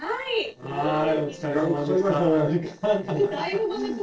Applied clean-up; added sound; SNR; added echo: neural separator model SepFormer DNS4.